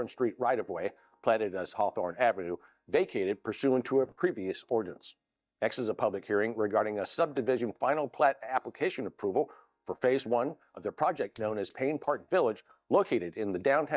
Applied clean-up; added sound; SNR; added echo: neural mask model DeepFilterNet 3.